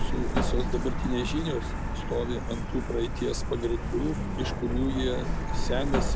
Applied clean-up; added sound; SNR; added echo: none; Truck; -3 dB; none.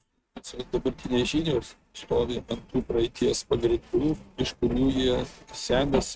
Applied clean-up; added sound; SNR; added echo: neural mask model RNNoise.